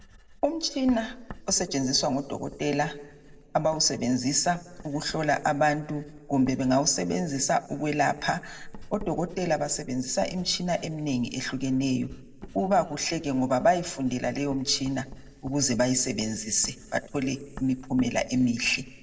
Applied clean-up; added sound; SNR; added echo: none; Writing; 19 dB; reverberation time 0.5 s.